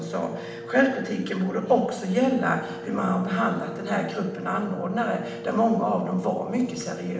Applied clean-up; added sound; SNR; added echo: none; Wind instrument, woodwind instrument; 13 dB; reverberation time 0.9 s.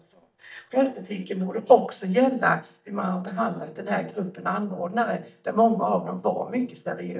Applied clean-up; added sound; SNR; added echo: neural mask model DeepFilterNet 3.